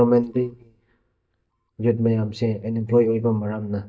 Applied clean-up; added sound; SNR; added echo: neural mask model DeepFilterNet 3.